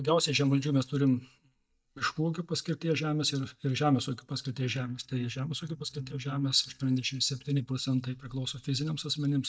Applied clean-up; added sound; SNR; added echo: neural mask model DeepFilterNet 3.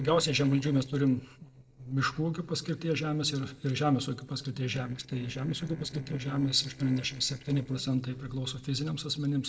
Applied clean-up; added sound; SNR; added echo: neural separator model SepFormer DNS4.